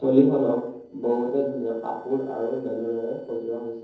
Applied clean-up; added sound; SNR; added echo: neural separator model SepFormer DNS4.